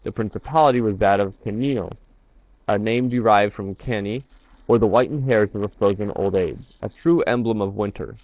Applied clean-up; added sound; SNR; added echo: neural separator model SepFormer DNS4.